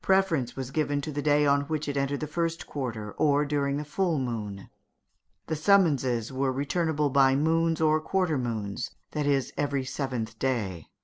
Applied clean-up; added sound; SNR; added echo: none; none; none; none.